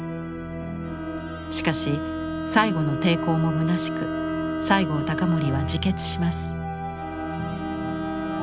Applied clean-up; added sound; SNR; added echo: none; Bowed string instrument; 5 dB; none.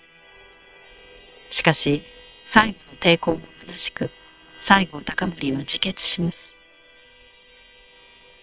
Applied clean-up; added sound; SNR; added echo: neural separator model SepFormer WHAM!.